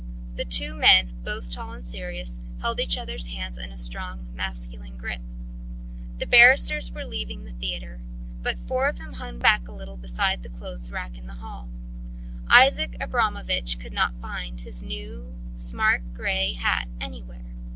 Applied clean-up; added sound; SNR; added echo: none; none; none; none.